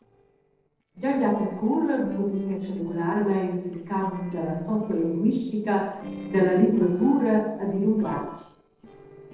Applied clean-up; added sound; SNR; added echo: neural separator model SepFormer DNS4.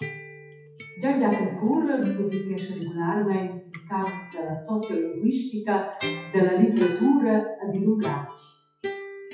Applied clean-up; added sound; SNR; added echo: classical method WPE with log-MMSE.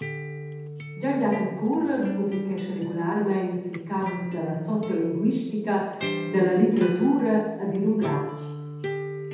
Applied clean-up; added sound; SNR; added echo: none; Acoustic guitar; 8 dB; reverberation time 0.8 s.